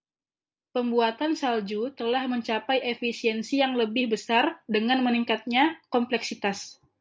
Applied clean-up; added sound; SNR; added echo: none; none; none; none.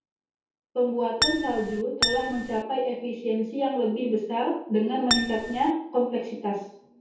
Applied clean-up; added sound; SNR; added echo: none; Acoustic guitar; 1 dB; reverberation time 0.7 s.